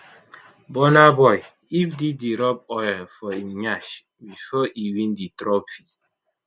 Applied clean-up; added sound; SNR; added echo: none; none; none; none.